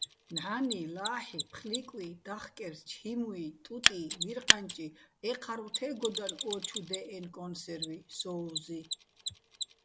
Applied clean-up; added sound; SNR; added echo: none; Mechanisms; -2 dB; none.